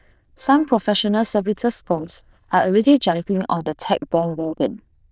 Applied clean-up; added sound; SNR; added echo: neural diffusion model UNIVERSE++.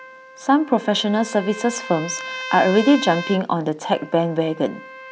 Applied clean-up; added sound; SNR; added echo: none; Trumpet; 14 dB; none.